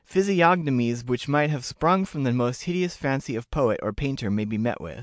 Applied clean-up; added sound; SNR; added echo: none; none; none; none.